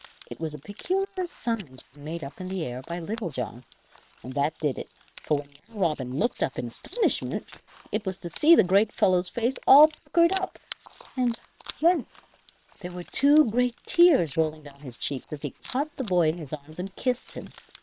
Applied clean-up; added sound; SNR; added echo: neural separator model SepFormer WHAM!.